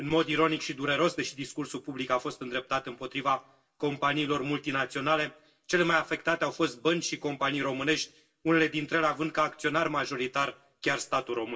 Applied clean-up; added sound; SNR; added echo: none; none; none; reverberation time 0.2 s.